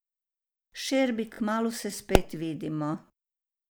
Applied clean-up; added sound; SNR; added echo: none; Explosion; -1 dB; none.